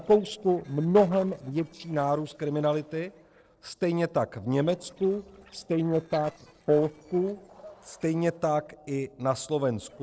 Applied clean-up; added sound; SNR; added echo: neural separator model SepFormer DNS4.